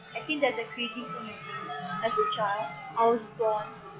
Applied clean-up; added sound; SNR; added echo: classical method log-MMSE.